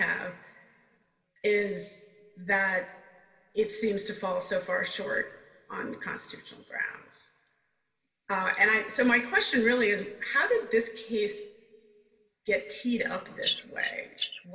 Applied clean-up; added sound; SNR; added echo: none; Bird vocalization, bird call, bird song; 1 dB; reverberation time 2.2 s.